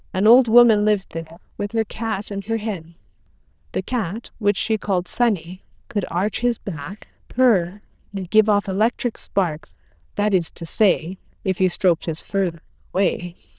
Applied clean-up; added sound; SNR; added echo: neural diffusion model UNIVERSE++.